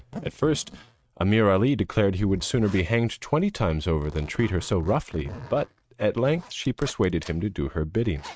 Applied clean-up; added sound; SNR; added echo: neural mask model RNNoise.